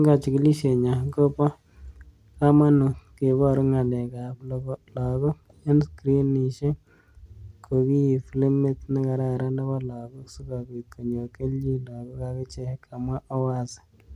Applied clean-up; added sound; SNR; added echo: none; none; none; none.